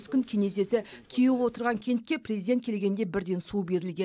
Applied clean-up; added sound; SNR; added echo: none; none; none; none.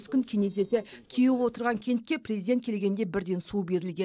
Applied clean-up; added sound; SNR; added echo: neural separator model SepFormer DNS4.